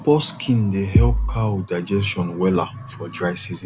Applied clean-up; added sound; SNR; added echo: none; Bass drum; -3 dB; none.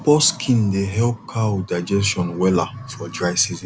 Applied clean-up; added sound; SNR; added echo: none; none; none; none.